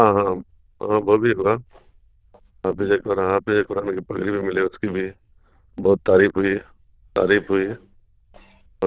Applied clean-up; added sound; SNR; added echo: neural diffusion model UNIVERSE++.